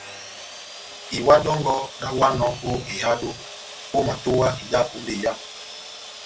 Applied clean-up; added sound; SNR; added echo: none; Sawing; 15 dB; none.